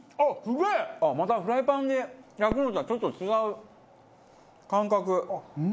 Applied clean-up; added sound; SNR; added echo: none; Fireworks; 20 dB; none.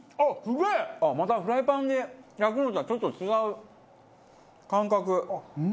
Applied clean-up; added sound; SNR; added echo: none; none; none; none.